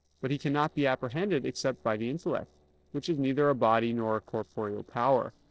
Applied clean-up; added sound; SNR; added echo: neural separator model SepFormer DNS4.